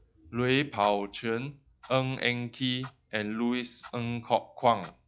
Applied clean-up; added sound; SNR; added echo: classical method log-MMSE.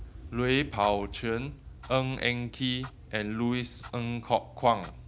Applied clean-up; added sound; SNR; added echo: none; Clock; 15 dB; none.